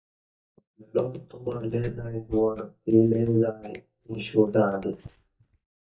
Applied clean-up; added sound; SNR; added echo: neural mask model DeepFilterNet 3.